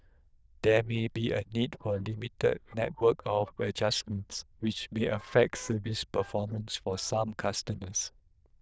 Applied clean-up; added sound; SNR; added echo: neural diffusion model UNIVERSE++.